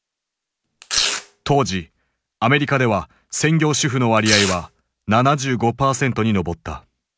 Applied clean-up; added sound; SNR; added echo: none; Domestic sounds, home sounds; 4 dB; none.